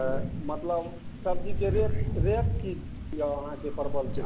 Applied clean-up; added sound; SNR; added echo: none; Crow; -3 dB; none.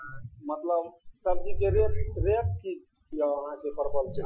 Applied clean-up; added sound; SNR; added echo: classical method Wiener filter.